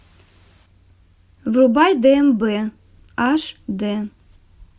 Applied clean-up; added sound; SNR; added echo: none; none; none; none.